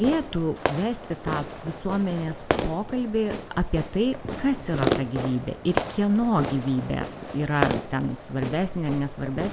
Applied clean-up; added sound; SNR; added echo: none; Fireworks; 6 dB; reverberation time 0.9 s.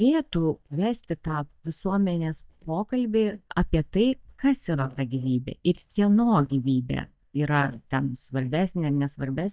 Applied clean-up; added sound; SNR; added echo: neural mask model DeepFilterNet 3.